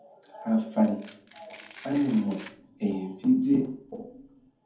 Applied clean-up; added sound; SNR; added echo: none; Domestic sounds, home sounds; 20 dB; reverberation time 0.7 s.